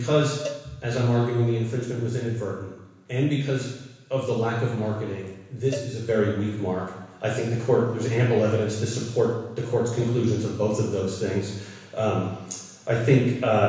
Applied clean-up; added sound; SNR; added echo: none; Cowbell; 17 dB; reverberation time 1.1 s.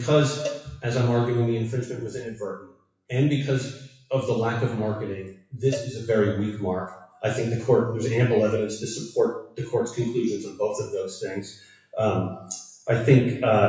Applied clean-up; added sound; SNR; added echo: classical method WPE with log-MMSE.